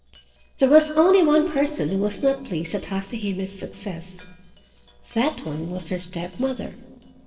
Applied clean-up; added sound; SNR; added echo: neural separator model SepFormer DNS4.